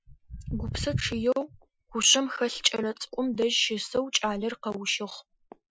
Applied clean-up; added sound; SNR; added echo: classical method Wiener filter.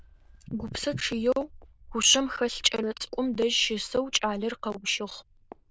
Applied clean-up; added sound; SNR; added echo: neural diffusion model UNIVERSE++.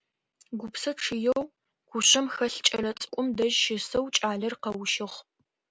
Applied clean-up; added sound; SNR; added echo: none; none; none; none.